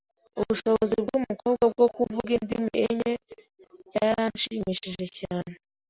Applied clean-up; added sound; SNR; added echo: none; none; none; none.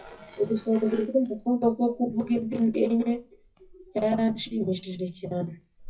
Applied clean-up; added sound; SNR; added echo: classical method WPE with log-MMSE.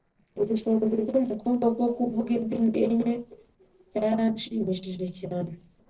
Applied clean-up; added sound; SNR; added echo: neural separator model SepFormer DNS4.